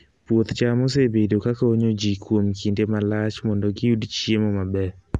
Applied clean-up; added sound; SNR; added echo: none; none; none; none.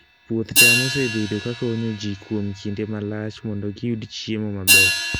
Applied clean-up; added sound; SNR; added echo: none; Hi-hat; -3 dB; none.